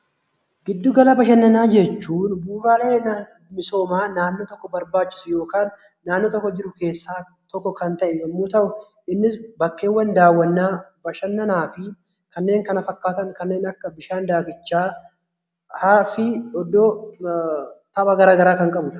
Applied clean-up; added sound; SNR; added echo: none; none; none; none.